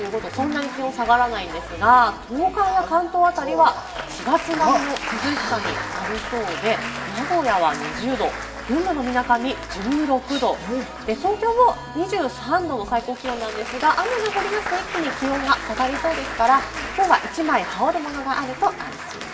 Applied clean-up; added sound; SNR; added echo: none; Applause; 11 dB; reverberation time 0.7 s.